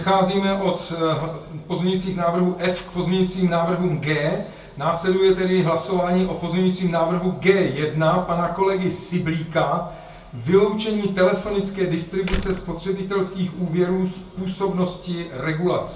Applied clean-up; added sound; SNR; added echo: none; Slam; 8 dB; reverberation time 0.3 s.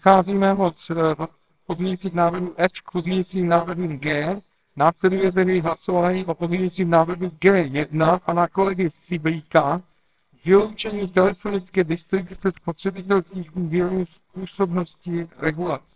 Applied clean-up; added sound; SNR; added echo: neural separator model SepFormer WHAMR!.